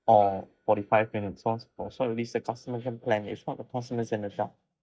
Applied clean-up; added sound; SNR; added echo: neural mask model DeepFilterNet 3.